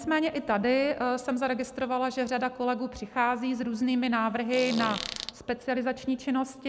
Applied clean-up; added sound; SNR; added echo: none; Fart; 9 dB; none.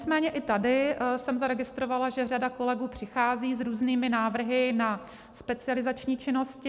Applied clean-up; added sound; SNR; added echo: none; none; none; none.